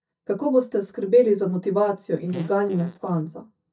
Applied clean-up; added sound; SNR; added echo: neural mask model DeepFilterNet 3.